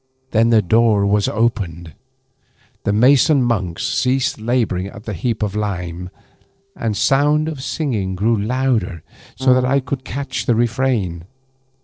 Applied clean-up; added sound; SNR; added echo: neural separator model SepFormer DNS4.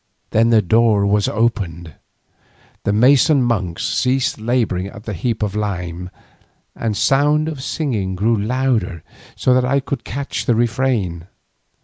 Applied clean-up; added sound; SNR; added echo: none; none; none; none.